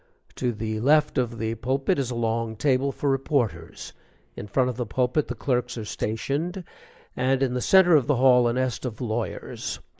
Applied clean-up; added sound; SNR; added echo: neural mask model Resemble Enhance denoiser.